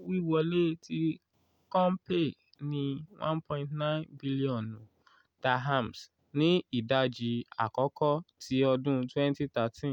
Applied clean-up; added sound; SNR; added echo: none; none; none; none.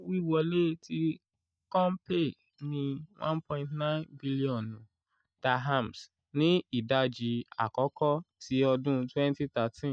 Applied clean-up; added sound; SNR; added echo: neural mask model DeepFilterNet 3.